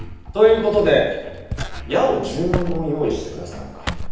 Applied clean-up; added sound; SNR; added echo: none; Walk, footsteps; 9 dB; reverberation time 0.9 s.